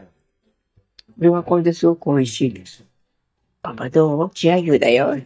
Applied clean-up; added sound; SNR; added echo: neural mask model DeepFilterNet 3.